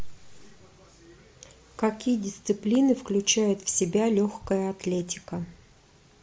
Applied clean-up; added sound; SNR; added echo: none; none; none; none.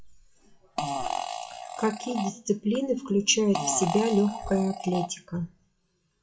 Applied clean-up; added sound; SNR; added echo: classical method WPE with log-MMSE.